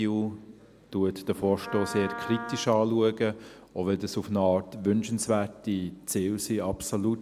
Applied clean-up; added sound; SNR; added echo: none; Wind instrument, woodwind instrument; 11 dB; none.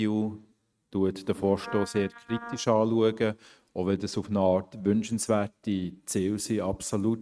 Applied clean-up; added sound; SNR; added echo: neural mask model RNNoise.